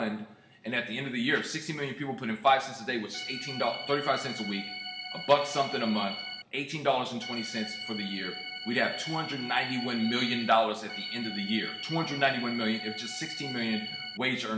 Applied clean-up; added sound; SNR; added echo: none; Organ; 8 dB; reverberation time 0.8 s.